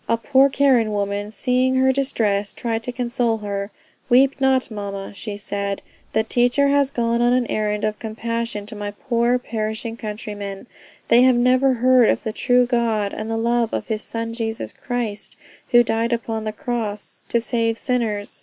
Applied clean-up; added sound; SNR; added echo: neural mask model Resemble Enhance denoiser.